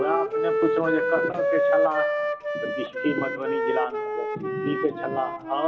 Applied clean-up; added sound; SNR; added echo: none; Wind instrument, woodwind instrument; -3 dB; reverberation time 0.9 s.